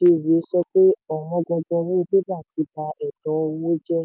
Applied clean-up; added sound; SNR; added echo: none; none; none; none.